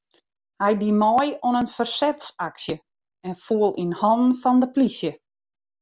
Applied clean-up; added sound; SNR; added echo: none; none; none; none.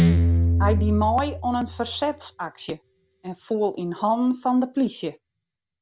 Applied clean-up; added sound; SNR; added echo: none; Guitar; 0 dB; none.